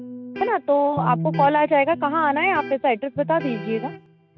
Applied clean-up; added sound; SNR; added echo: none; Electric guitar; 10 dB; none.